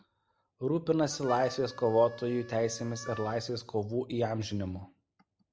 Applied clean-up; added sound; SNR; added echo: none; Harmonica; 18 dB; none.